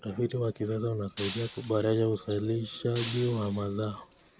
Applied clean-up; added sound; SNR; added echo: none; Shatter; 14 dB; none.